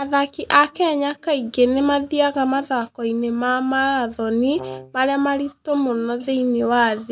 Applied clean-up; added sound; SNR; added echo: none; Brass instrument; 14 dB; none.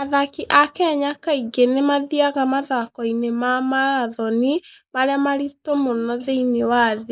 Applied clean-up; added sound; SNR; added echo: neural mask model Resemble Enhance denoiser.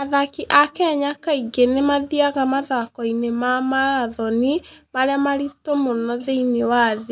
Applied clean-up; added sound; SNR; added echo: none; none; none; none.